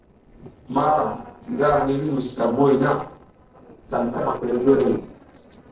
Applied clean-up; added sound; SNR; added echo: neural separator model SepFormer DNS4.